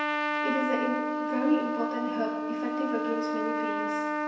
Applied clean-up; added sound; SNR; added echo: none; Trumpet; -3 dB; reverberation time 1.0 s.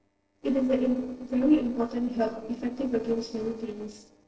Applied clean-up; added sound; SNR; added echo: neural separator model SepFormer DNS4.